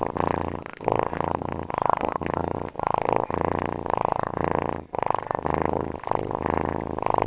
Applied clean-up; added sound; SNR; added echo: neural separator model SepFormer WHAMR!.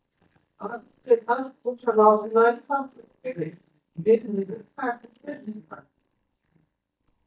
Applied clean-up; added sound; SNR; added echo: neural mask model DeepFilterNet 3.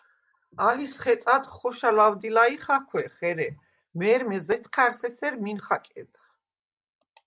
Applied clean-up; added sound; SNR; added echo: none; none; none; none.